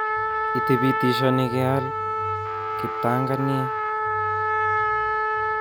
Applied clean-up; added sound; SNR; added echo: none; Trumpet; -2 dB; none.